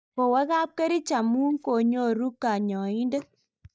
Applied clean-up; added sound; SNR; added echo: neural mask model DeepFilterNet 3.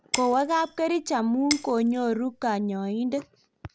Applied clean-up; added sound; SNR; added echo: none; Shatter; 11 dB; none.